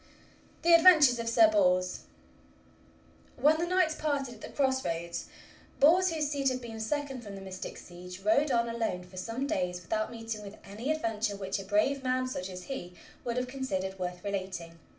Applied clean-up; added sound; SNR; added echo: none; none; none; reverberation time 0.4 s.